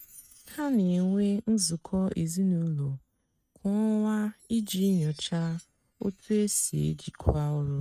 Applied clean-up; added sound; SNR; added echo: neural mask model RNNoise.